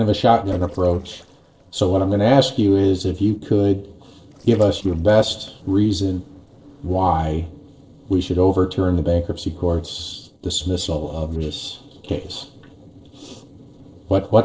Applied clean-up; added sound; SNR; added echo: neural separator model SepFormer DNS4.